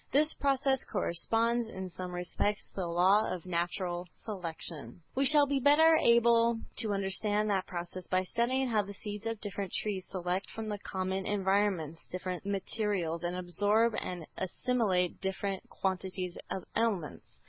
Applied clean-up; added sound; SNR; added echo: none; none; none; none.